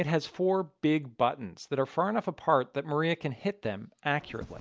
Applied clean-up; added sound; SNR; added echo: none; none; none; none.